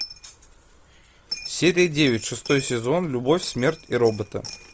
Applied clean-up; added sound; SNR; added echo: none; Coin (dropping); 16 dB; none.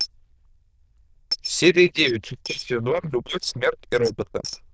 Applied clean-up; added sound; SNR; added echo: neural diffusion model UNIVERSE++.